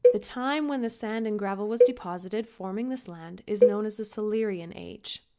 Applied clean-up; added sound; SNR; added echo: none; Cowbell; -3 dB; none.